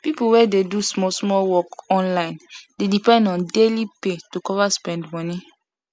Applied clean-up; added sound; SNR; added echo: none; none; none; none.